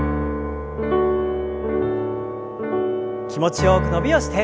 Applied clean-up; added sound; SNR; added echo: none; Wind instrument, woodwind instrument; 16 dB; none.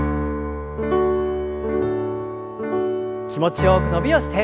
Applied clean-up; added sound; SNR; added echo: none; none; none; none.